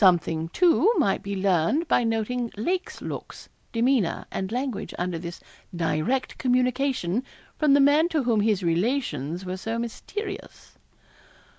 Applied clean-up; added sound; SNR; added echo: none; none; none; none.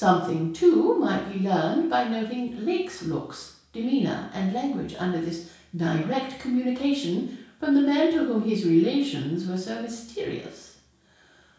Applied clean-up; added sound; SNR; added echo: none; none; none; reverberation time 0.6 s.